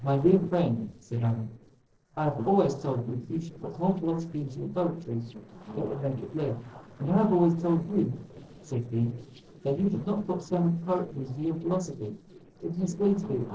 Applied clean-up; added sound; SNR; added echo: neural separator model SepFormer DNS4.